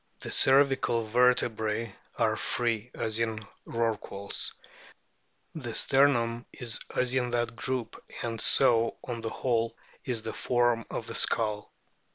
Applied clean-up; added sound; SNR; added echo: none; none; none; none.